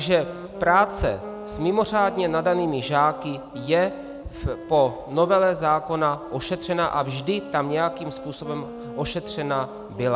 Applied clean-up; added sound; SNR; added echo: none; Wind instrument, woodwind instrument; 13 dB; none.